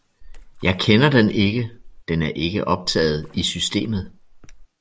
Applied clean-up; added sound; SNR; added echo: none; Splash, splatter; 19 dB; none.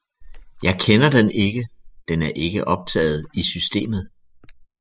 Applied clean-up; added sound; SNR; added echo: classical method spectral subtraction.